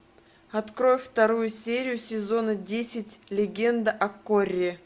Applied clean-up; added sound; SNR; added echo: none; none; none; none.